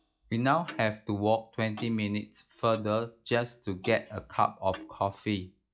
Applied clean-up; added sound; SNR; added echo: classical method log-MMSE.